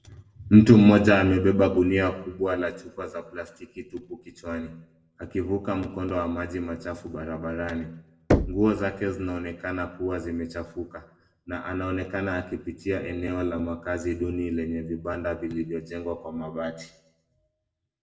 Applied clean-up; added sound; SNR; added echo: none; Knock; 5 dB; reverberation time 0.6 s.